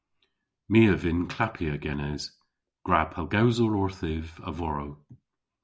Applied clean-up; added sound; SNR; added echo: none; none; none; none.